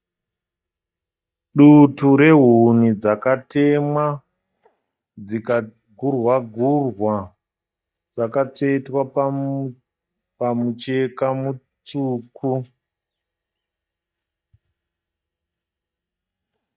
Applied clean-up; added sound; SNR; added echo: neural mask model DeepFilterNet 3.